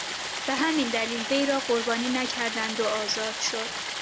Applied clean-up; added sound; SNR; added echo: none; Stream; 4 dB; none.